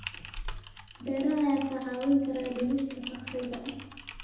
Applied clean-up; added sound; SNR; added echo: none; Typing; 12 dB; reverberation time 0.8 s.